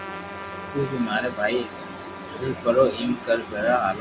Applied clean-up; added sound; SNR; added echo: none; Trumpet; 14 dB; none.